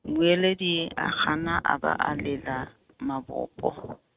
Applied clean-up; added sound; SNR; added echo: neural mask model RNNoise.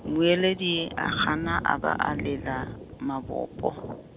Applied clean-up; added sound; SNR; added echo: none; Thunder; 10 dB; none.